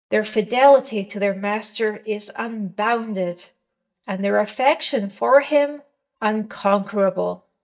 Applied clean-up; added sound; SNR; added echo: neural mask model DeepFilterNet 3.